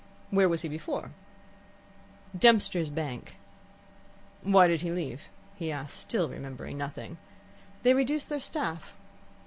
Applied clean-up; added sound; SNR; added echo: none; none; none; none.